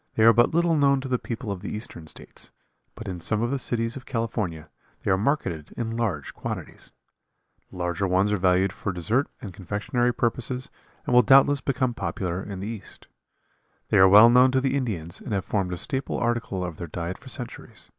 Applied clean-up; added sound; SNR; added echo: none; none; none; none.